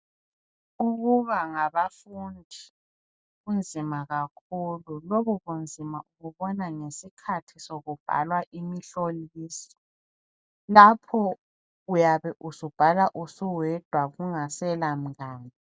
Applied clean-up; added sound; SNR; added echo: none; none; none; none.